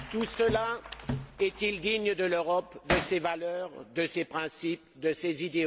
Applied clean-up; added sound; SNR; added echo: none; Hammer; 0 dB; none.